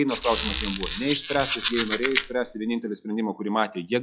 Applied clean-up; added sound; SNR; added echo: classical method log-MMSE.